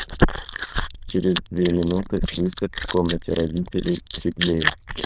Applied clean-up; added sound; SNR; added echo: neural diffusion model UNIVERSE++.